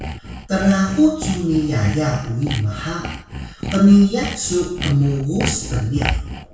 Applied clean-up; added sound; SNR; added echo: none; Sawing; 10 dB; reverberation time 0.6 s.